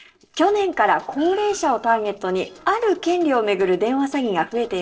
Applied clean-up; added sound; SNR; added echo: neural separator model SepFormer DNS4.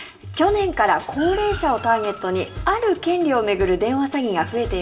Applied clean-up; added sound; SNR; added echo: none; Car; 17 dB; reverberation time 0.7 s.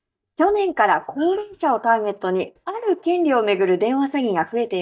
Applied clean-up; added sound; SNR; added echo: neural mask model DeepFilterNet 3.